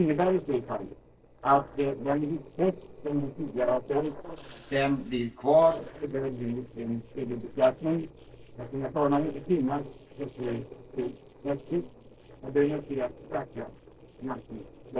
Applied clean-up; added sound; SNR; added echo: neural separator model SepFormer DNS4.